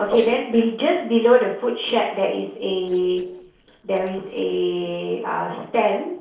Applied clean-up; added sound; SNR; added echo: neural separator model SepFormer DNS4.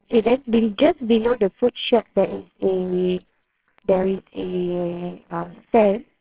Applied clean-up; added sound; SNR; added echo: neural separator model SepFormer WHAMR!.